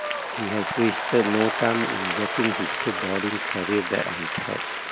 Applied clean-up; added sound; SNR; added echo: none; Applause; 1 dB; none.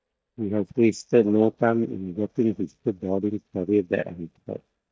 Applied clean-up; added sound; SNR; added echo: neural mask model DeepFilterNet 3.